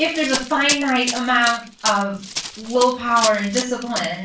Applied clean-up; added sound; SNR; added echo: none; Run; 8 dB; reverberation time 0.3 s.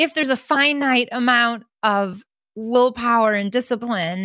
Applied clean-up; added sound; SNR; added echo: none; none; none; none.